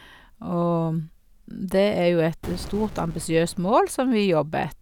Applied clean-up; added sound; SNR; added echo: none; Boom; 13 dB; none.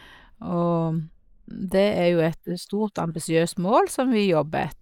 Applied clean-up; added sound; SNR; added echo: neural mask model Resemble Enhance denoiser.